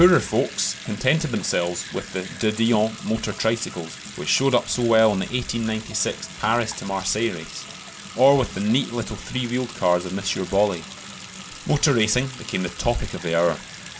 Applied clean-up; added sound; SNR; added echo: none; Bathtub (filling or washing) / Sink (filling or washing) / Water tap, faucet; 15 dB; none.